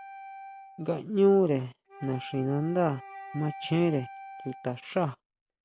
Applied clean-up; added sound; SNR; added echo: none; Wind instrument, woodwind instrument; 17 dB; none.